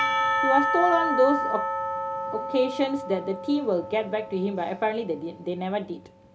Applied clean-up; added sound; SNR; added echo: none; Church bell / Percussion; 2 dB; none.